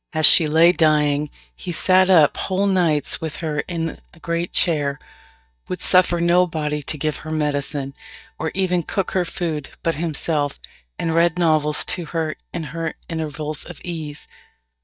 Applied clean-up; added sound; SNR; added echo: neural mask model DeepFilterNet 3.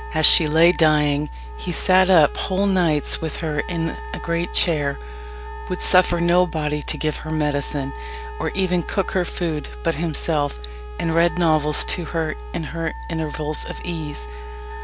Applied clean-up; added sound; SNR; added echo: none; Bowed string instrument + Wind instrument, woodwind instrument; 15 dB; none.